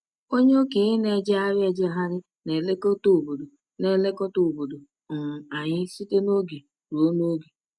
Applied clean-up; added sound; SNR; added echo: none; none; none; none.